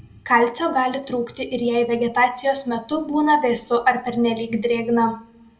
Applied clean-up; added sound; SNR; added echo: none; none; none; reverberation time 0.4 s.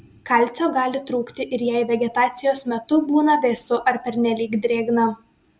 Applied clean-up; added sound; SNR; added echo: none; none; none; none.